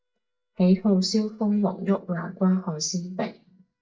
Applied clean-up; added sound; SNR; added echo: neural mask model DeepFilterNet 3.